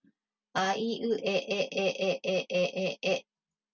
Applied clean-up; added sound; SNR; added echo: none; none; none; none.